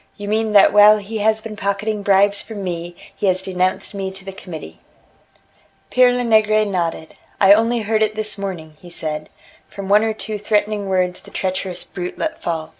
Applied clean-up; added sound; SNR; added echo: none; none; none; none.